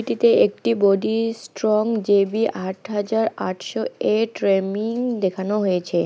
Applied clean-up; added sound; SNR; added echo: none; none; none; none.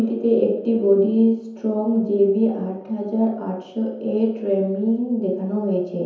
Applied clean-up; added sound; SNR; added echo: none; none; none; reverberation time 0.9 s.